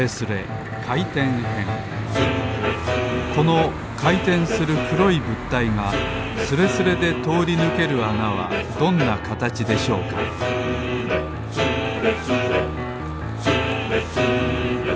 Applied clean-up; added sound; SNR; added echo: none; Church bell / Traffic noise, roadway noise; 11 dB; none.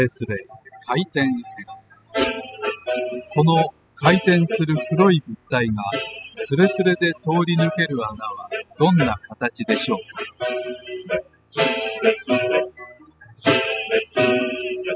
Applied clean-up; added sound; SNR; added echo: classical method spectral subtraction.